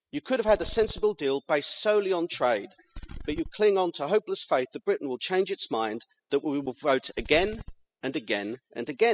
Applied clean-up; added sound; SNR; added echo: classical method spectral subtraction.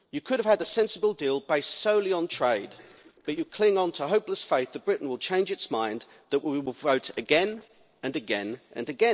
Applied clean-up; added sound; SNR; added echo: neural separator model SepFormer DNS4.